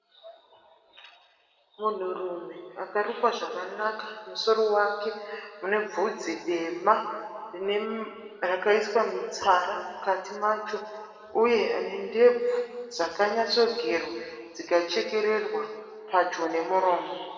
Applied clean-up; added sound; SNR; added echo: none; none; none; reverberation time 2.0 s.